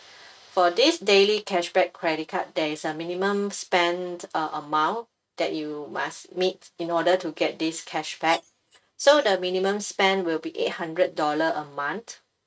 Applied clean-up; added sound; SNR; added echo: neural mask model RNNoise.